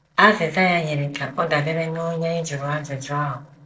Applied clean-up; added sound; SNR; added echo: neural separator model SepFormer DNS4.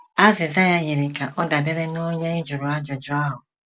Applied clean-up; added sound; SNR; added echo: none; none; none; none.